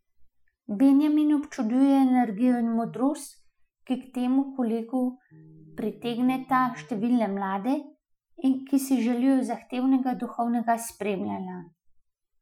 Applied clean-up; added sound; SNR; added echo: classical method Wiener filter.